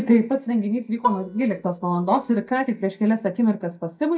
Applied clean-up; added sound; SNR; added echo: neural mask model DeepFilterNet 3.